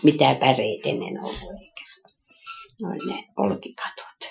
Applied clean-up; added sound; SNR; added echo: classical method Wiener filter.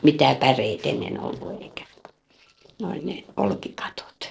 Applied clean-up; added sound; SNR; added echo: neural separator model SepFormer DNS4.